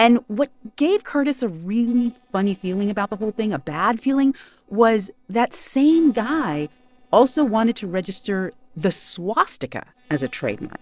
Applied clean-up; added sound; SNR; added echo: neural separator model SepFormer DNS4.